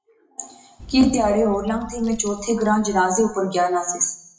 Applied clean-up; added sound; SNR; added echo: classical method WPE with log-MMSE.